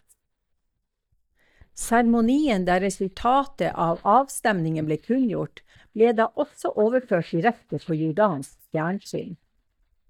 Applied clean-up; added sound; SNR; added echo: neural mask model DeepFilterNet 3.